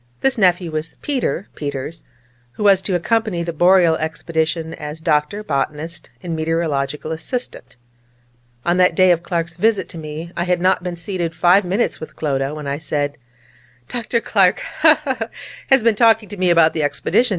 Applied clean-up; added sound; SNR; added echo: none; none; none; none.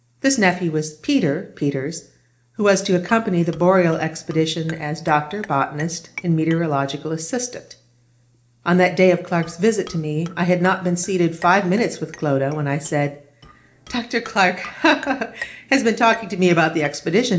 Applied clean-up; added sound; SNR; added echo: neural separator model SepFormer DNS4.